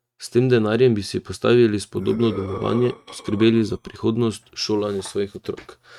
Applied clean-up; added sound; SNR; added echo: neural mask model RNNoise.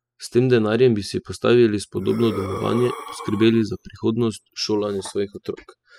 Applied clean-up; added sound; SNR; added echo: classical method spectral subtraction.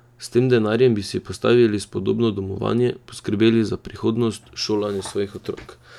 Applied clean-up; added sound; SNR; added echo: none; none; none; none.